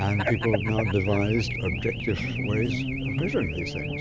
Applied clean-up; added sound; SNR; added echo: none; Race car, auto racing / Alarm; 2 dB; none.